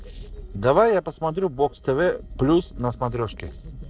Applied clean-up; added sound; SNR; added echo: neural separator model SepFormer DNS4.